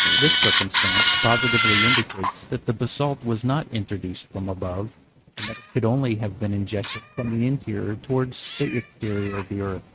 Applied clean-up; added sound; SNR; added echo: neural mask model RNNoise.